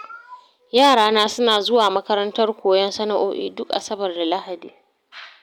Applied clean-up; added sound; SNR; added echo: none; none; none; none.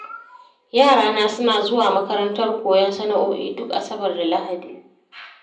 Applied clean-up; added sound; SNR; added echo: none; none; none; reverberation time 0.6 s.